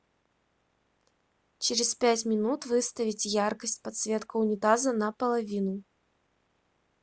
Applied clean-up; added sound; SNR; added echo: none; none; none; none.